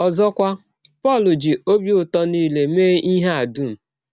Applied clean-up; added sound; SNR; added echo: none; none; none; none.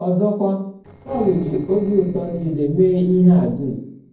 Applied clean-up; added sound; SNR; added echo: neural separator model SepFormer DNS4.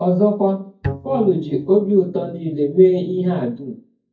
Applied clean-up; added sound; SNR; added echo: neural mask model DeepFilterNet 3.